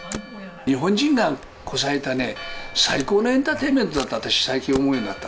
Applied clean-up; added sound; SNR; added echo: none; Church bell + Camera; 15 dB; none.